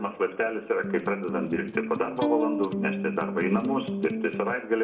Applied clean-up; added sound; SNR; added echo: none; Electric guitar; 3 dB; reverberation time 0.5 s.